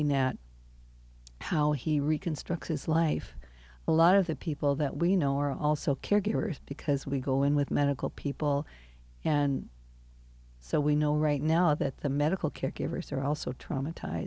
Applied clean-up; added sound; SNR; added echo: none; none; none; none.